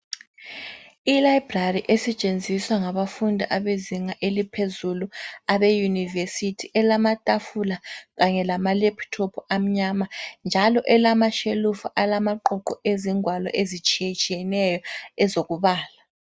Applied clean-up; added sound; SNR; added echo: none; none; none; none.